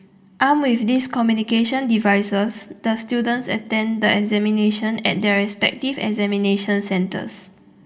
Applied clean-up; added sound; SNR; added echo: none; none; none; reverberation time 0.3 s.